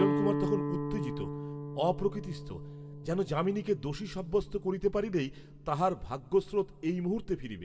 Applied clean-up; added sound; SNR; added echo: none; Guitar; 5 dB; reverberation time 0.9 s.